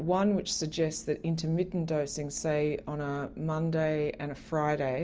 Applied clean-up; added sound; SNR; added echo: none; none; none; none.